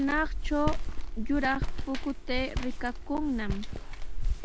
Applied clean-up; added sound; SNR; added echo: none; Walk, footsteps; -2 dB; none.